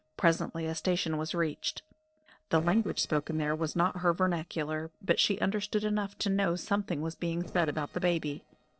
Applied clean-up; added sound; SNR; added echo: neural separator model SepFormer DNS4.